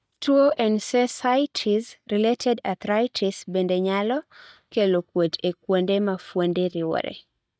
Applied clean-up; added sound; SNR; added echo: neural mask model DeepFilterNet 3.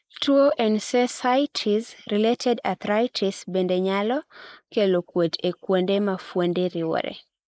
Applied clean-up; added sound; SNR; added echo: neural mask model Resemble Enhance denoiser.